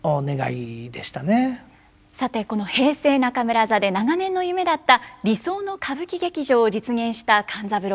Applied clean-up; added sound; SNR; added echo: none; none; none; none.